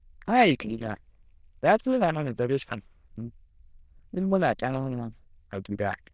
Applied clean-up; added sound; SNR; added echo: neural diffusion model UNIVERSE++.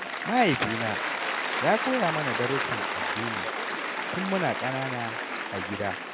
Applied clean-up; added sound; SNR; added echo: none; Applause / Cheering; 1 dB; none.